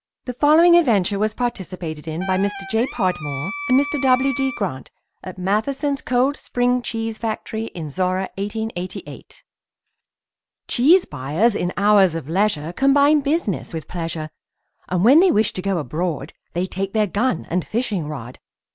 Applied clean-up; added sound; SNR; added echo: none; Wind instrument, woodwind instrument; 10 dB; none.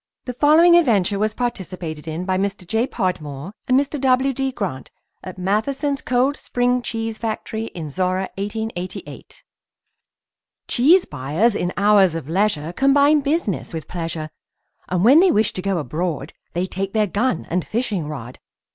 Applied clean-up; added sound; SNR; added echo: none; none; none; none.